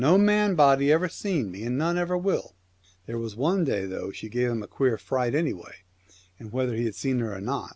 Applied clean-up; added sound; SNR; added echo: none; none; none; none.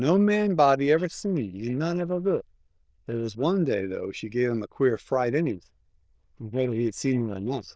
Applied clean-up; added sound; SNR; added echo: neural diffusion model UNIVERSE++.